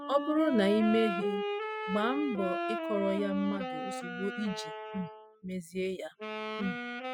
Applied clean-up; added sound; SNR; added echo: classical method spectral subtraction.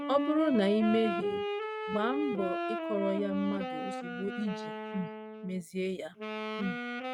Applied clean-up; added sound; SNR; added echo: neural mask model RNNoise.